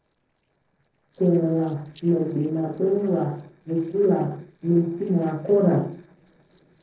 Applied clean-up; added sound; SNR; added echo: neural separator model SepFormer DNS4.